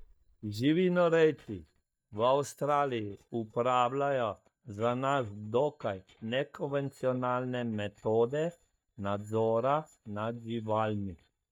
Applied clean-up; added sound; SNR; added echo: neural mask model DeepFilterNet 3.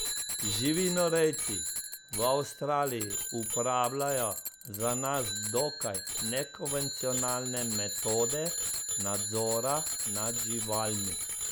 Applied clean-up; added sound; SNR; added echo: none; Bicycle bell; 2 dB; none.